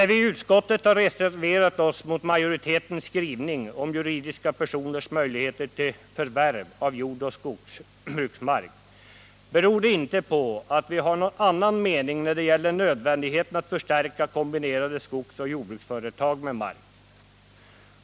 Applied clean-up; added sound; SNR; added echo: none; none; none; none.